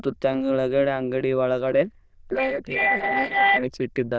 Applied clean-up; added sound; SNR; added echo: neural diffusion model UNIVERSE++.